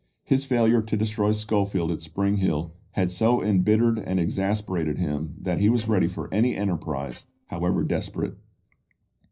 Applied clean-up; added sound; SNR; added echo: neural separator model SepFormer DNS4.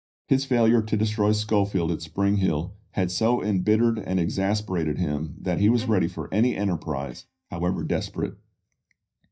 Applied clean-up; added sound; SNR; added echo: neural mask model DeepFilterNet 3.